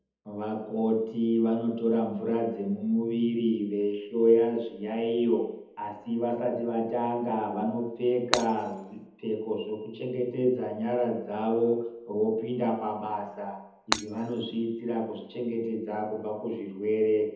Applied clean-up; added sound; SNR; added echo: none; Shatter; 6 dB; reverberation time 1.0 s.